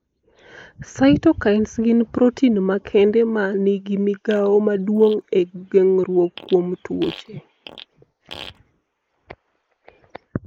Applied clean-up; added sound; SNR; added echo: neural mask model Resemble Enhance denoiser.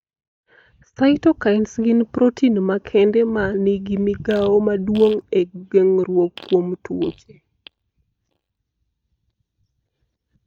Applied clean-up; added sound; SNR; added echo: neural mask model DeepFilterNet 3.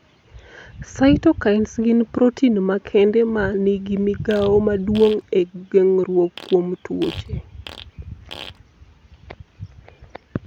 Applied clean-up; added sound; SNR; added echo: none; Fart; 20 dB; none.